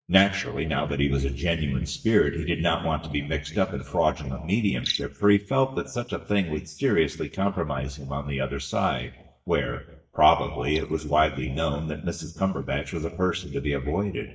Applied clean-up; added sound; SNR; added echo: neural mask model DeepFilterNet 3.